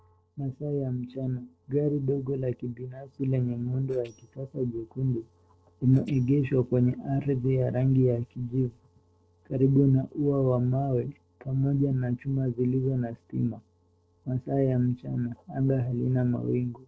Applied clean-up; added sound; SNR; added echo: neural separator model SepFormer DNS4.